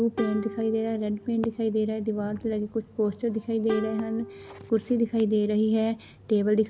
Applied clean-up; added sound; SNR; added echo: none; Plucked string instrument; 15 dB; none.